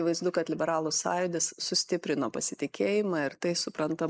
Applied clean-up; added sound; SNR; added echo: neural mask model Resemble Enhance denoiser.